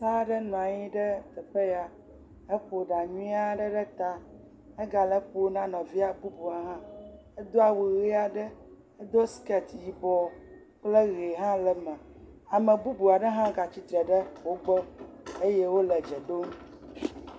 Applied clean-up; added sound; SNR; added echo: none; none; none; none.